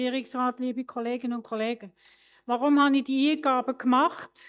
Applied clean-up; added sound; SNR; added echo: neural mask model DeepFilterNet 3.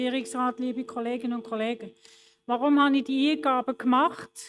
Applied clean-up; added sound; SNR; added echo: neural mask model RNNoise.